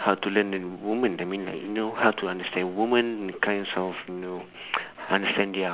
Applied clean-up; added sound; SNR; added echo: none; none; none; none.